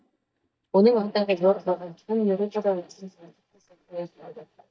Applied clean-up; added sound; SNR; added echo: neural mask model DeepFilterNet 3.